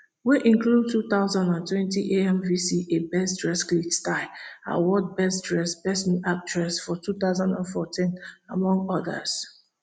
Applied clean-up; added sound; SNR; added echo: none; none; none; none.